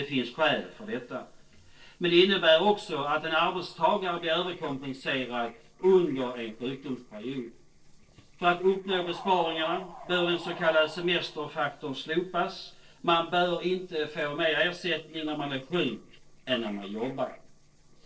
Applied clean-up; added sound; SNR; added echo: neural separator model SepFormer DNS4.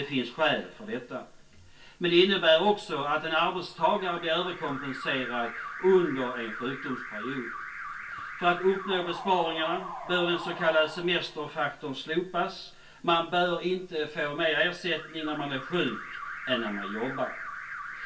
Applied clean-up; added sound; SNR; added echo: none; Alarm; 12 dB; reverberation time 0.2 s.